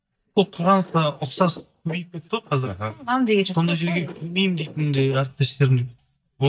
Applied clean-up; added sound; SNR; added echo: neural mask model DeepFilterNet 3.